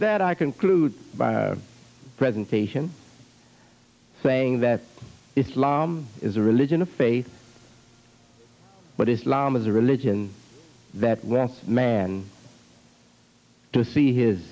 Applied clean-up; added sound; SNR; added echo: none; none; none; none.